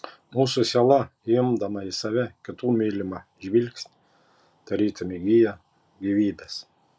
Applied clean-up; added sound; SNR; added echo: none; none; none; none.